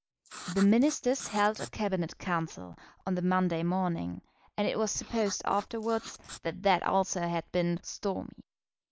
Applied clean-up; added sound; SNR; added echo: neural mask model Resemble Enhance denoiser.